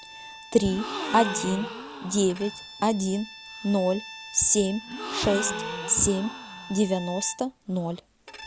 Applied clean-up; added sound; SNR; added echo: none; Gasp + Bowed string instrument; 10 dB; none.